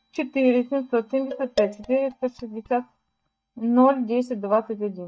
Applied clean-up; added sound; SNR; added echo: neural mask model DeepFilterNet 3.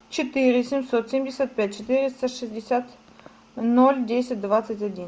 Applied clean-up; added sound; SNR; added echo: none; none; none; none.